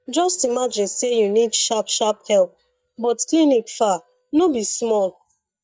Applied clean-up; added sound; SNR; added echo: neural mask model DeepFilterNet 3.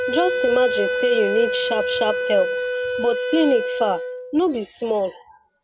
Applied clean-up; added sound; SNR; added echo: none; Wind instrument, woodwind instrument; 3 dB; none.